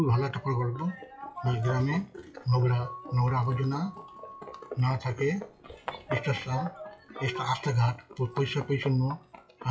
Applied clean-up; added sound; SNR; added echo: classical method WPE with log-MMSE.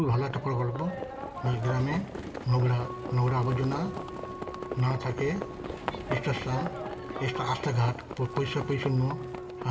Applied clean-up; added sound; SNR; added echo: none; Livestock, farm animals, working animals; 8 dB; reverberation time 1.3 s.